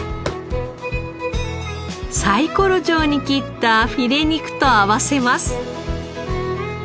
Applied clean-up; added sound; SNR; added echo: none; none; none; none.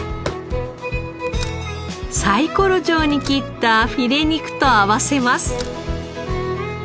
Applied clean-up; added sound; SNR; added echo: none; Slam; 20 dB; none.